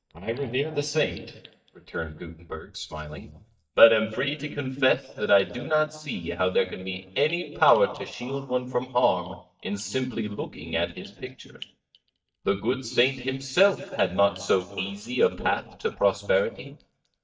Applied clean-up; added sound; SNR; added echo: neural mask model DeepFilterNet 3.